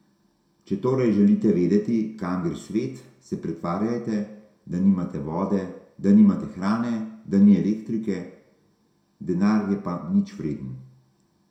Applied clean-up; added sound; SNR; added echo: none; none; none; reverberation time 0.6 s.